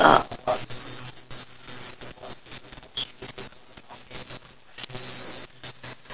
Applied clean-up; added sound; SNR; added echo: none; none; none; none.